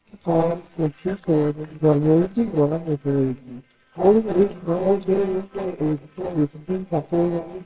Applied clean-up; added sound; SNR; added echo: neural separator model SepFormer WHAMR!.